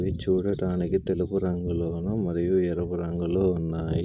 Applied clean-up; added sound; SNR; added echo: none; none; none; none.